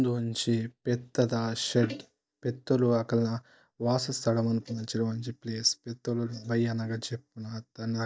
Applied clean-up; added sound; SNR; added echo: neural mask model DeepFilterNet 3.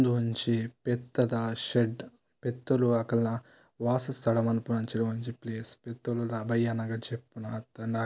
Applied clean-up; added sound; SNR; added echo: none; none; none; none.